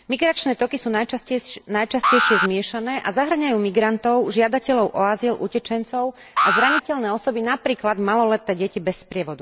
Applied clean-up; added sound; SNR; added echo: none; Alarm; 2 dB; none.